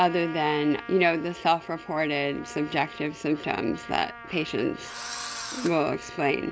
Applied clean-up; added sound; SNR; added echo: none; Engine / Drill + Trumpet; 14 dB; none.